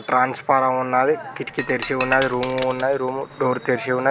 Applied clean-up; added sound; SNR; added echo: none; Shatter; 13 dB; none.